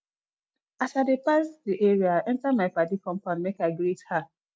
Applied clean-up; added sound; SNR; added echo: none; none; none; none.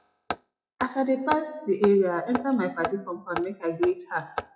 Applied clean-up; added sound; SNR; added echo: classical method WPE with log-MMSE.